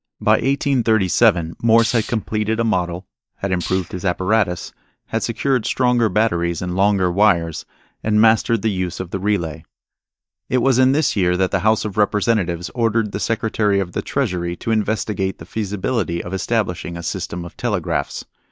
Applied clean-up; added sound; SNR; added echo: neural mask model DeepFilterNet 3.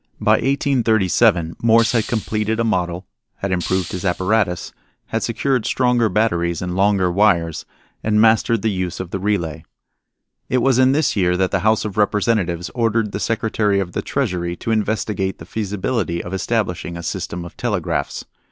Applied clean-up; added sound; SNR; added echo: none; Hiss; 15 dB; none.